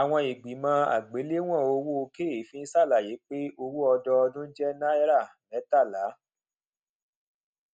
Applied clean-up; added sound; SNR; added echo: none; none; none; none.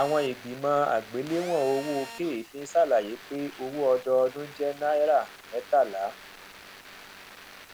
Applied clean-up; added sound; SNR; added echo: none; Telephone; 14 dB; none.